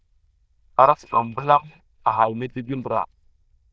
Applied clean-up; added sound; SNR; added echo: neural diffusion model UNIVERSE++.